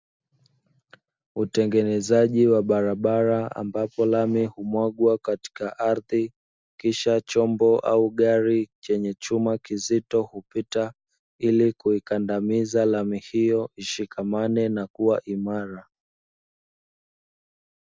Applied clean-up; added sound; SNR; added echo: none; none; none; none.